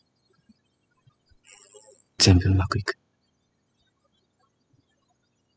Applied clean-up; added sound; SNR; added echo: classical method spectral subtraction.